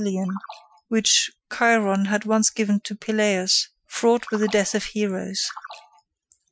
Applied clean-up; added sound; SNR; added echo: classical method Wiener filter.